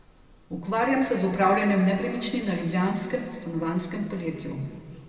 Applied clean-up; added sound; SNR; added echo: none; Guitar; 20 dB; reverberation time 2.1 s.